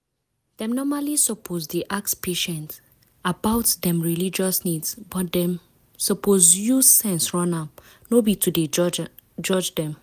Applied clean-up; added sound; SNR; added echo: none; none; none; none.